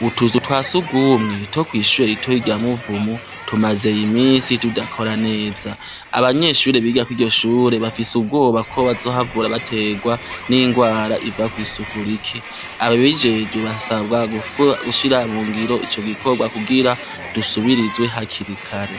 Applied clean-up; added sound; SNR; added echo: none; Crowd; 14 dB; none.